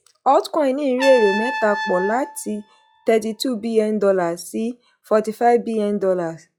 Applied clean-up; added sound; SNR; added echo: classical method log-MMSE.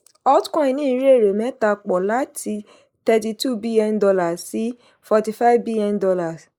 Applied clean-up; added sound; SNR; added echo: neural mask model Resemble Enhance denoiser.